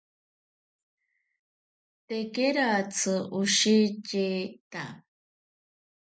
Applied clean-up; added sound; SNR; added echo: none; none; none; none.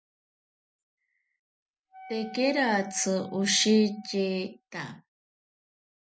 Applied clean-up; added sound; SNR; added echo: none; Wind instrument, woodwind instrument; 17 dB; none.